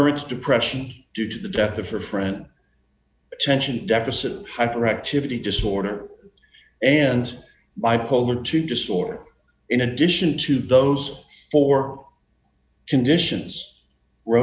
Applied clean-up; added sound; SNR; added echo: none; Bass drum; 14 dB; none.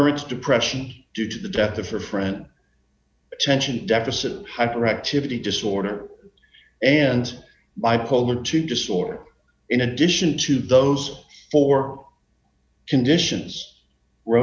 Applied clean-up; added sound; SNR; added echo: none; none; none; none.